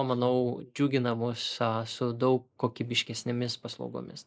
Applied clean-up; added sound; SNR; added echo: neural mask model Resemble Enhance denoiser.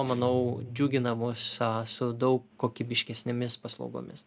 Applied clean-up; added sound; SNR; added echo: none; Guitar; 16 dB; none.